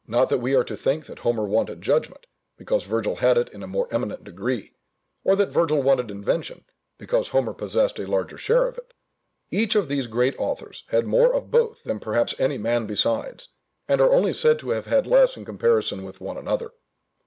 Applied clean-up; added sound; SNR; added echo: none; none; none; none.